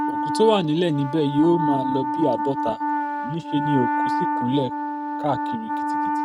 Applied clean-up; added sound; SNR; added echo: neural mask model RNNoise.